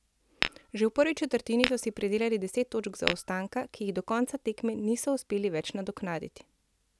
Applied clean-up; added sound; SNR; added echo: none; Tap / Glass; 4 dB; none.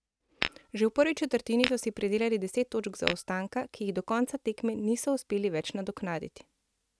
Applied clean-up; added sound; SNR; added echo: neural mask model RNNoise.